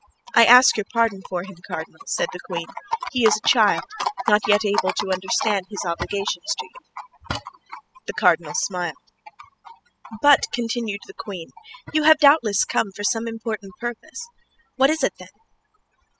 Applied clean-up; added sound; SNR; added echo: classical method spectral subtraction.